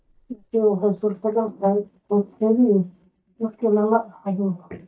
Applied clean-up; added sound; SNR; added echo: neural mask model DeepFilterNet 3.